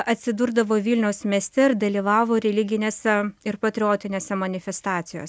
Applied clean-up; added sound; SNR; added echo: none; none; none; none.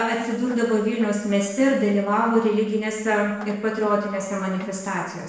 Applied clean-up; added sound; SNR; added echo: neural separator model SepFormer DNS4.